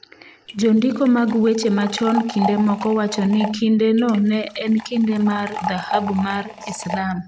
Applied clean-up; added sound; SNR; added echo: none; Liquid; 11 dB; none.